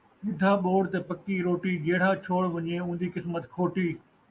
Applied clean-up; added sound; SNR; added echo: none; none; none; none.